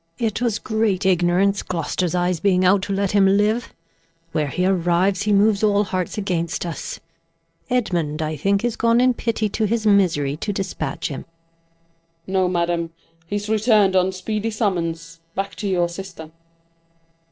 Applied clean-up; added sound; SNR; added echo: neural separator model SepFormer DNS4.